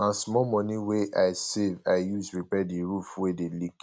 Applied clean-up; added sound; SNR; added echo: none; none; none; none.